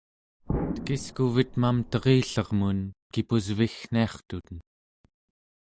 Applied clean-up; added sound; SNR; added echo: none; Explosion; 8 dB; none.